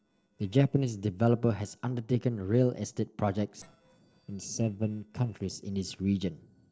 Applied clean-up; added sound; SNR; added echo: neural separator model SepFormer DNS4.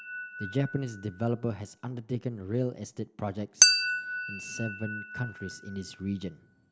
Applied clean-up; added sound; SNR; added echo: none; Chink, clink; -2 dB; none.